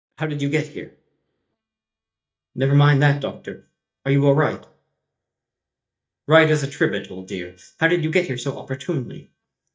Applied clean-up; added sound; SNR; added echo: neural mask model DeepFilterNet 3.